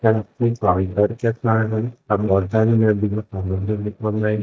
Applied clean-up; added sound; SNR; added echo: neural mask model DeepFilterNet 3.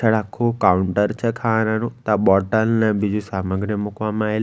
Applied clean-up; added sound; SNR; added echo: none; none; none; none.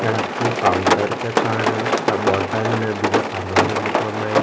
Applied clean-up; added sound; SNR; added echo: none; Rain; -4 dB; reverberation time 0.7 s.